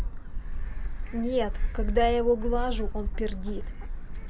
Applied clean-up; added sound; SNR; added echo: none; Gull, seagull; -1 dB; none.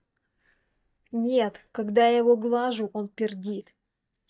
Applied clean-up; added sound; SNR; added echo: neural mask model DeepFilterNet 3.